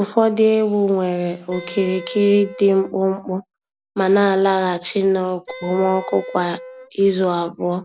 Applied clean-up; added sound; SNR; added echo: none; Wind instrument, woodwind instrument; 15 dB; none.